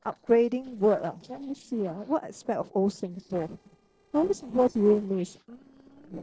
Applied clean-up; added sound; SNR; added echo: neural separator model SepFormer DNS4.